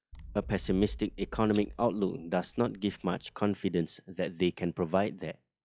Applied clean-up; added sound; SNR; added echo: classical method log-MMSE.